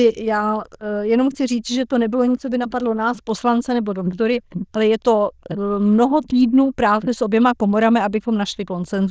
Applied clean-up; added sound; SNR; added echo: neural diffusion model UNIVERSE++.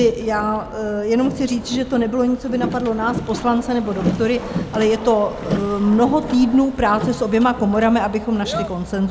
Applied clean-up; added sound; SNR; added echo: none; Boat, Water vehicle; 10 dB; none.